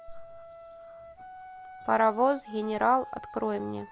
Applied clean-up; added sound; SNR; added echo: none; Chime + Wind instrument, woodwind instrument; 16 dB; none.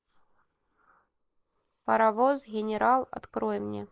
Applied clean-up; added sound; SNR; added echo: neural mask model Resemble Enhance denoiser.